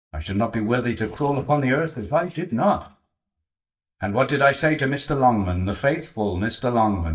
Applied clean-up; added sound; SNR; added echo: neural mask model DeepFilterNet 3.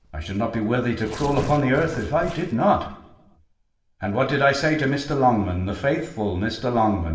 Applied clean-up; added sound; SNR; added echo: none; Tearing; 17 dB; reverberation time 0.8 s.